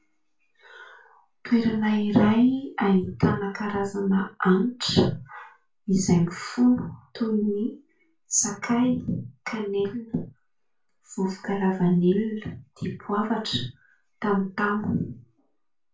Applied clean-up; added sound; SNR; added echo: none; none; none; reverberation time 0.2 s.